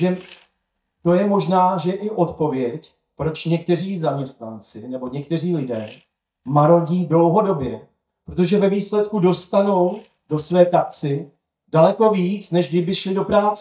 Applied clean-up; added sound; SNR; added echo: neural mask model DeepFilterNet 3.